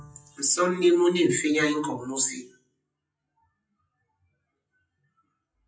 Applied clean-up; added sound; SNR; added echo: classical method WPE with log-MMSE.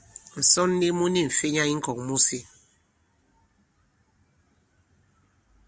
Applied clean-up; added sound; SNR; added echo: none; none; none; none.